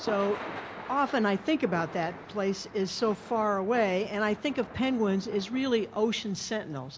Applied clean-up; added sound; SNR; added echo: none; Thunder / Rain; 15 dB; none.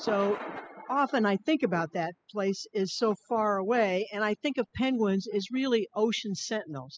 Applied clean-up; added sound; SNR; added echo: classical method spectral subtraction.